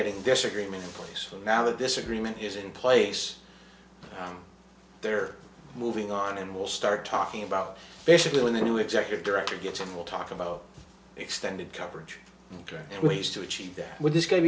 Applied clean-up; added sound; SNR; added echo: none; none; none; none.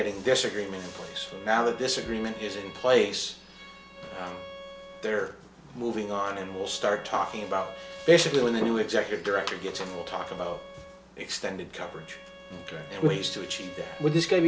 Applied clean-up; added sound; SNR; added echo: none; Bowed string instrument; 17 dB; none.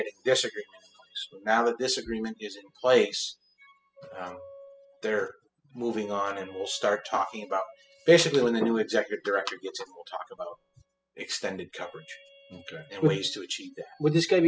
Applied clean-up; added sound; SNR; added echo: classical method spectral subtraction.